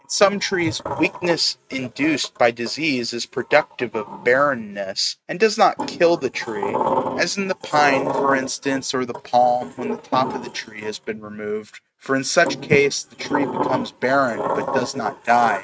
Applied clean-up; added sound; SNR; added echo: neural mask model RNNoise.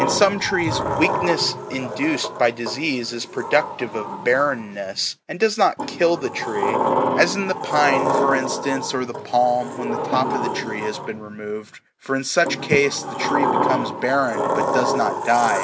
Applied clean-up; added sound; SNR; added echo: none; Sliding door; 3 dB; none.